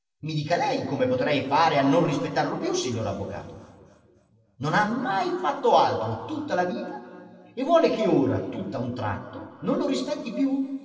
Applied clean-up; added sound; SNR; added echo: none; none; none; reverberation time 2.7 s.